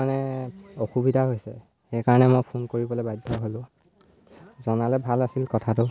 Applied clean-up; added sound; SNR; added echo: none; none; none; none.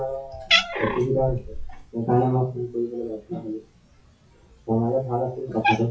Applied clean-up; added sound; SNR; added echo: classical method WPE with log-MMSE.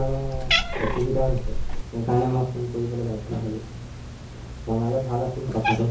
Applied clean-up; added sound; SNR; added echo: none; Cat; 2 dB; reverberation time 0.6 s.